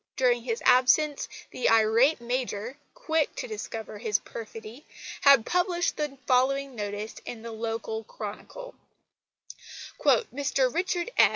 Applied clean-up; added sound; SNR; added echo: none; none; none; none.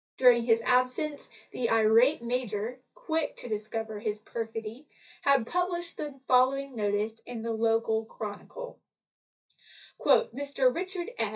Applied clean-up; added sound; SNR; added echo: neural mask model DeepFilterNet 3.